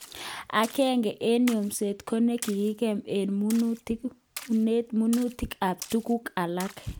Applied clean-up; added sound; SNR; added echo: none; Splash, splatter; 19 dB; none.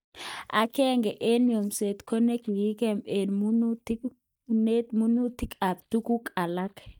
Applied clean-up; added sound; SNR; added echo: neural mask model DeepFilterNet 3.